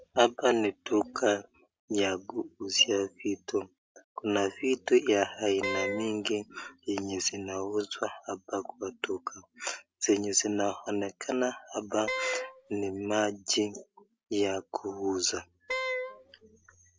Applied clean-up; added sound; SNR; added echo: none; Wind instrument, woodwind instrument; 5 dB; none.